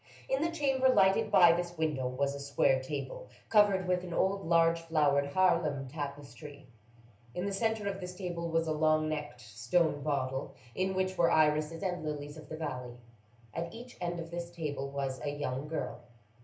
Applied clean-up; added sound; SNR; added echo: none; none; none; reverberation time 0.3 s.